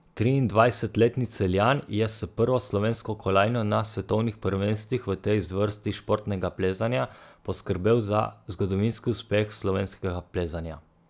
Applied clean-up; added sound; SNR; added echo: none; none; none; none.